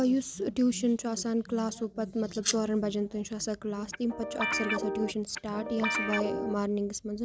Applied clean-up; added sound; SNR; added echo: none; Guitar + Domestic sounds, home sounds; 3 dB; none.